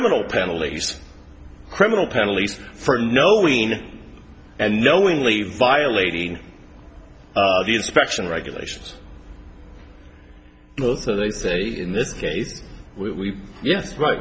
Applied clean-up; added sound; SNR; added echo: none; none; none; none.